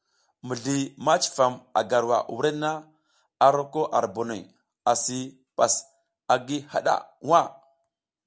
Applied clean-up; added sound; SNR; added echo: none; none; none; none.